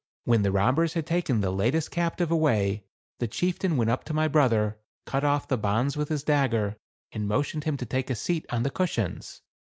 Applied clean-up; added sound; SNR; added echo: none; none; none; none.